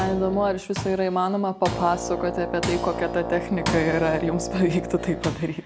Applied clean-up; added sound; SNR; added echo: none; Tools + Brass instrument; 6 dB; none.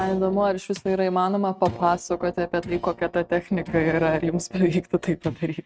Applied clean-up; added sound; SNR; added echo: neural mask model RNNoise.